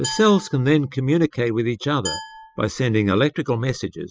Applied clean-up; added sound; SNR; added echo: classical method spectral subtraction.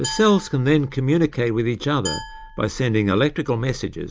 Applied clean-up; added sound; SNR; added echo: none; Glass; 16 dB; none.